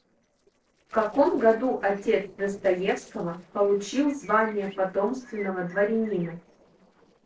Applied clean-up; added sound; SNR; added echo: neural separator model SepFormer DNS4.